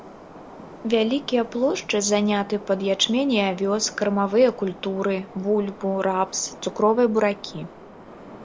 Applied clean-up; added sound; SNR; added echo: none; Subway, metro, underground; 19 dB; none.